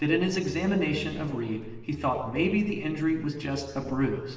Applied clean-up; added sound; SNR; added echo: none; Cowbell; 19 dB; reverberation time 1.2 s.